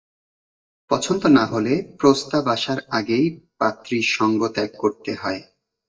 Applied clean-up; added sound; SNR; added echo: neural mask model DeepFilterNet 3.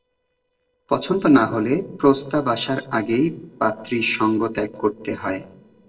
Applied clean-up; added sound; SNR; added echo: neural separator model SepFormer DNS4.